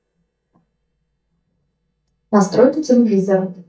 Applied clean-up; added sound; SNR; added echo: neural mask model DeepFilterNet 3.